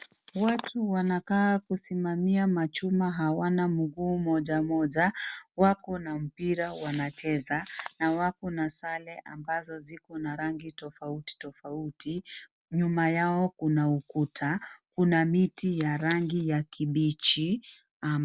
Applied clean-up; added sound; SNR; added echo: none; none; none; none.